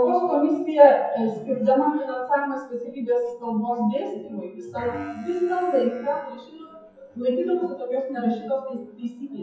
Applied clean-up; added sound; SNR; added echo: classical method WPE with log-MMSE.